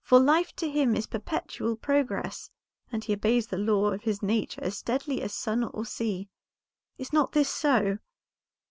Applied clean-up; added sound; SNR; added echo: none; none; none; none.